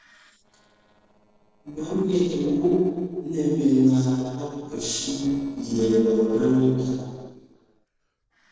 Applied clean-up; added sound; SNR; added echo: neural separator model SepFormer DNS4.